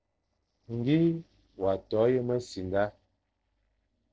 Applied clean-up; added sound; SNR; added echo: neural separator model SepFormer DNS4.